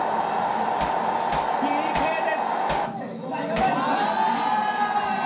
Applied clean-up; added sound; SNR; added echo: none; Hammer; 13 dB; reverberation time 0.6 s.